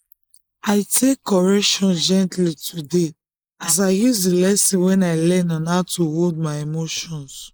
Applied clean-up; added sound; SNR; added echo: neural mask model Resemble Enhance denoiser.